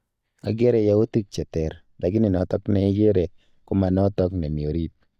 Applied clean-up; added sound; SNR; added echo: neural mask model DeepFilterNet 3.